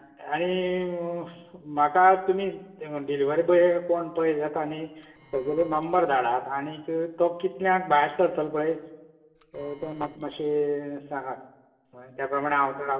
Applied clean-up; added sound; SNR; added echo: neural separator model SepFormer DNS4.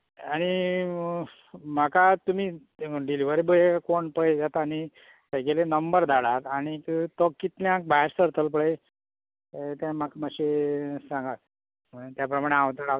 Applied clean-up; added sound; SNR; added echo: none; none; none; none.